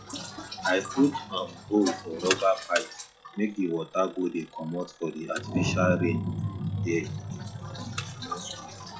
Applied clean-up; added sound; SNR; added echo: classical method log-MMSE.